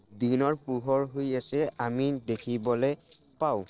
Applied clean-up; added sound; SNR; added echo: neural separator model SepFormer DNS4.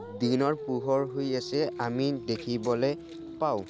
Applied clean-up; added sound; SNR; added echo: none; Dog; 11 dB; none.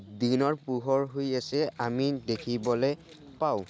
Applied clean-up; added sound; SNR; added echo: none; none; none; none.